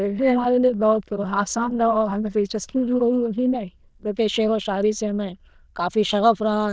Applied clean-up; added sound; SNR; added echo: neural diffusion model UNIVERSE++.